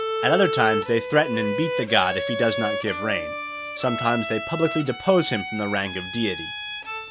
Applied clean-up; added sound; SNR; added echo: none; Bowed string instrument; 5 dB; none.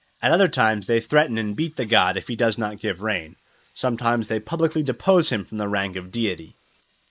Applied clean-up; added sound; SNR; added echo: neural mask model Resemble Enhance denoiser.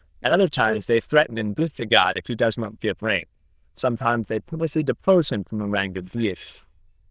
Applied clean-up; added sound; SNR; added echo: neural diffusion model UNIVERSE++.